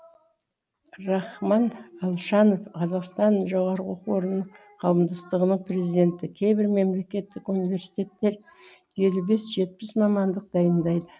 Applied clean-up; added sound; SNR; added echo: none; none; none; none.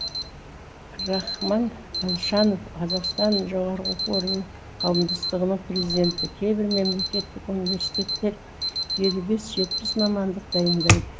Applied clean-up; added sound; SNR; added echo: none; Alarm; 3 dB; none.